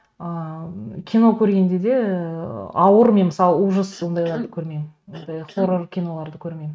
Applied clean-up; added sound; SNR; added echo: neural mask model RNNoise.